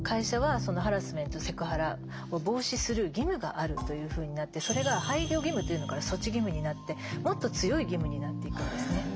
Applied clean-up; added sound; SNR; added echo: none; Percussion; 19 dB; none.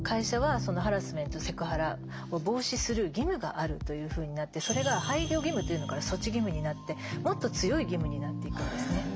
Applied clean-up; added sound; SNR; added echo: none; none; none; none.